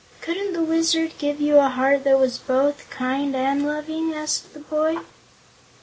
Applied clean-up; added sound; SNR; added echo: none; none; none; none.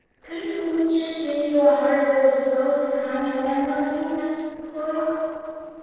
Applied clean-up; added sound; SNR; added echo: neural separator model SepFormer DNS4.